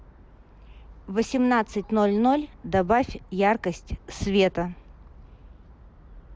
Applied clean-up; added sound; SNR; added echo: none; none; none; none.